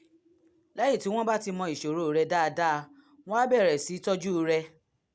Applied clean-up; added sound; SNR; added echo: none; none; none; none.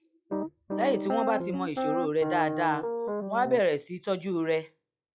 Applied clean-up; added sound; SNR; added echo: classical method log-MMSE.